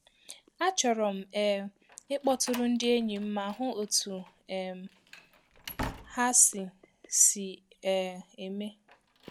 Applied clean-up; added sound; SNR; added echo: none; Slam; 17 dB; none.